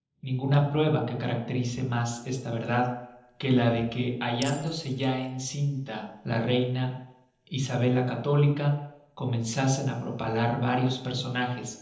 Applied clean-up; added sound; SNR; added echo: neural separator model SepFormer DNS4.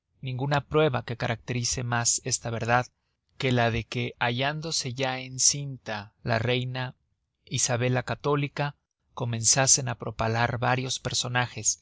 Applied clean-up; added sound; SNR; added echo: none; none; none; none.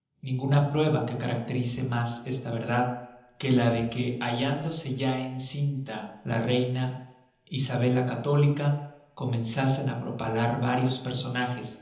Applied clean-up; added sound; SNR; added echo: none; Tambourine; 11 dB; reverberation time 0.9 s.